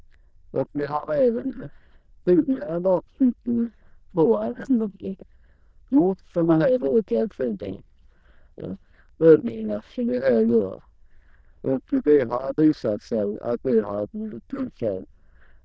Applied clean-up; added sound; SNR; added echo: neural diffusion model UNIVERSE++.